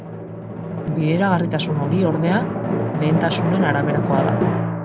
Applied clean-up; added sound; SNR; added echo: none; Drum; 1 dB; none.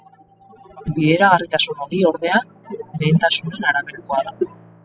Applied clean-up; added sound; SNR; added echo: classical method spectral subtraction.